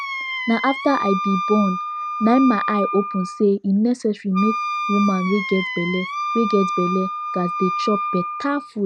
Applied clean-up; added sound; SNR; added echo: none; Wind instrument, woodwind instrument; 5 dB; none.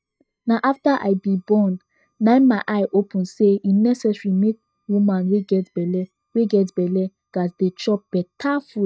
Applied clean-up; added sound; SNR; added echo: neural mask model DeepFilterNet 3.